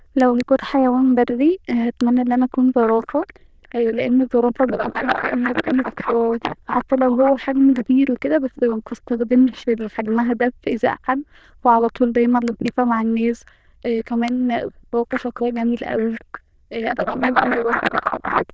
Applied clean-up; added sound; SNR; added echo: neural diffusion model UNIVERSE++.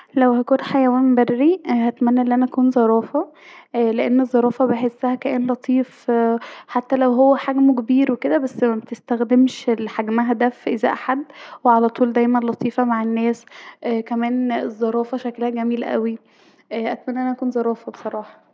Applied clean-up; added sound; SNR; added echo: none; none; none; none.